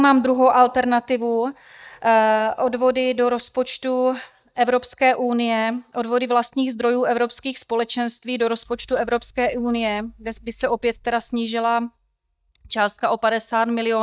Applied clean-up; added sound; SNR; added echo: neural mask model DeepFilterNet 3.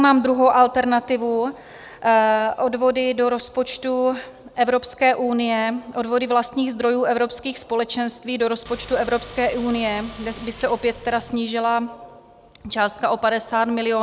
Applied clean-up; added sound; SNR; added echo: none; Car; 17 dB; none.